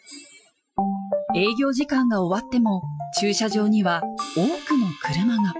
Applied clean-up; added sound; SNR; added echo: classical method Wiener filter.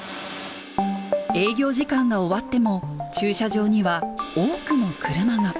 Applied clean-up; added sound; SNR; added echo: none; Crash cymbal; 19 dB; none.